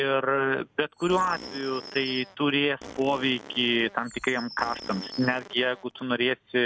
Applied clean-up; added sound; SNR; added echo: none; Fart + Bird vocalization, bird call, bird song; 16 dB; none.